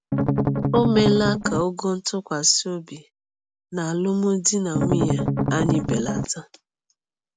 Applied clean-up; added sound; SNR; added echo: none; Strum; -2 dB; none.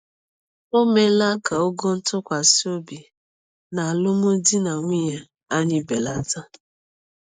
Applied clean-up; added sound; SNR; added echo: neural mask model Resemble Enhance denoiser.